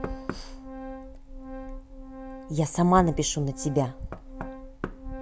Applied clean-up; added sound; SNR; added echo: none; Knock + Organ; 11 dB; none.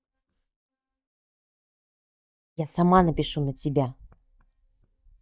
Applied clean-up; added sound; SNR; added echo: neural mask model DeepFilterNet 3.